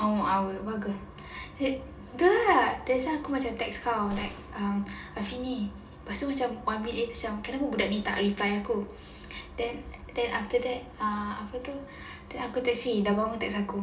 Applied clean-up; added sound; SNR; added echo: none; Gunshot, gunfire; 18 dB; reverberation time 0.8 s.